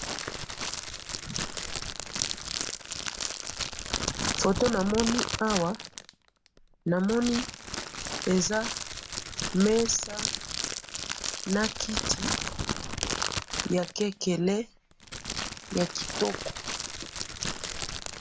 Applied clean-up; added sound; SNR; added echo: none; Crackle; 3 dB; none.